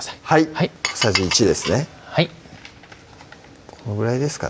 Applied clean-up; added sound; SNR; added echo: none; none; none; none.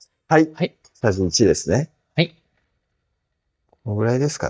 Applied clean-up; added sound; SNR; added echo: neural mask model DeepFilterNet 3.